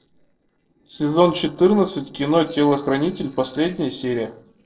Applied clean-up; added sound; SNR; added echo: neural separator model SepFormer DNS4.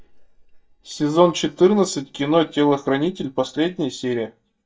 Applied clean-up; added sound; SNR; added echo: neural mask model DeepFilterNet 3.